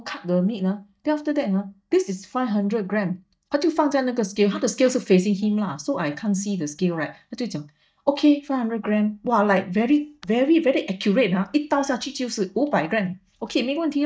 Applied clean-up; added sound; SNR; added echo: neural mask model DeepFilterNet 3.